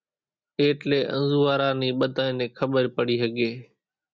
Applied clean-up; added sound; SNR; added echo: none; none; none; none.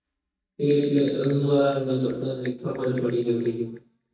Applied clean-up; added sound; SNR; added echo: neural mask model DeepFilterNet 3.